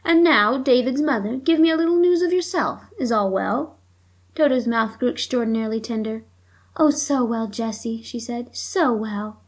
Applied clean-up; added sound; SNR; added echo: none; none; none; none.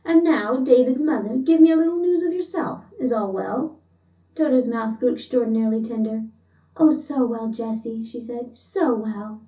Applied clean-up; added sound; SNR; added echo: none; none; none; reverberation time 0.3 s.